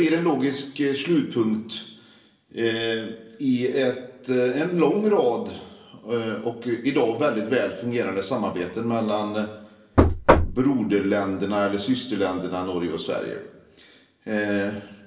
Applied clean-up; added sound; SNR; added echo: none; Knock; -5 dB; reverberation time 0.9 s.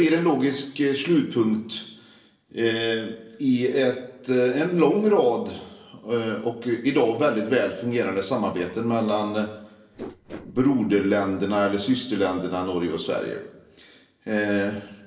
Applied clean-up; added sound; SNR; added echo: neural separator model SepFormer DNS4.